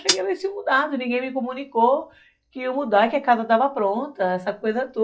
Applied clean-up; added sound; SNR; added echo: classical method log-MMSE.